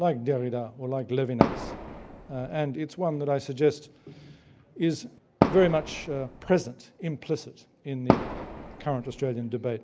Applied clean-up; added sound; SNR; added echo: none; Fireworks; 0 dB; none.